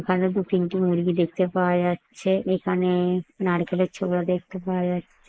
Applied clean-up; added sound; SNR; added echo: neural mask model Resemble Enhance denoiser.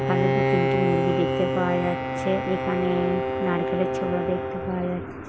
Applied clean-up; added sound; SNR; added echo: none; Bowed string instrument; -1 dB; none.